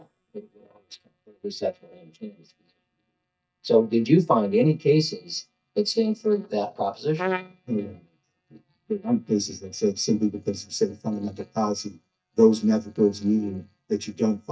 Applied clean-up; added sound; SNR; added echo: neural mask model DeepFilterNet 3.